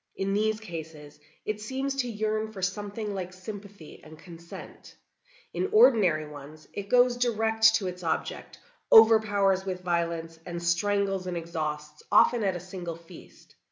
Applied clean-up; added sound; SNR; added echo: none; none; none; none.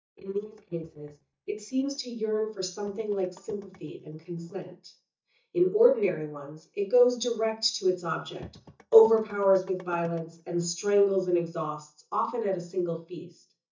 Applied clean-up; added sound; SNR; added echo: neural mask model DeepFilterNet 3.